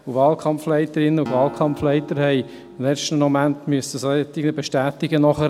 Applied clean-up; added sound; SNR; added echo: none; Acoustic guitar; 19 dB; none.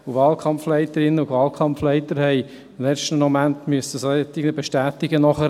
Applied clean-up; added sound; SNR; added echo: none; none; none; none.